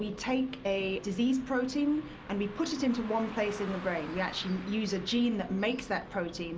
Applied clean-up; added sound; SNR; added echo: none; Car passing by; 18 dB; none.